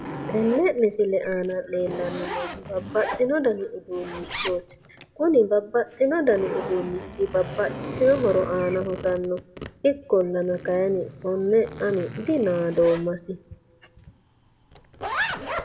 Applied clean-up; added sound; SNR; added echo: none; Zipper (clothing); 11 dB; reverberation time 0.7 s.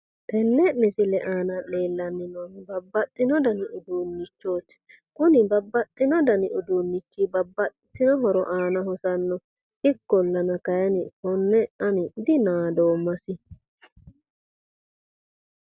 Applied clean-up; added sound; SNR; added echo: none; none; none; none.